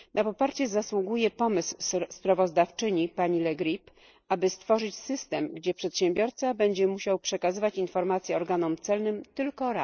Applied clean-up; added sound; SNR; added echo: neural mask model Resemble Enhance denoiser.